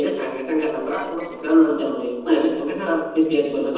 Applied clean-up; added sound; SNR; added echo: neural separator model SepFormer DNS4.